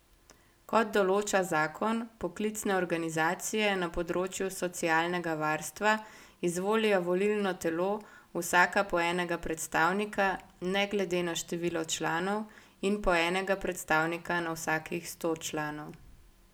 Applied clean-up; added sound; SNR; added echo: none; none; none; none.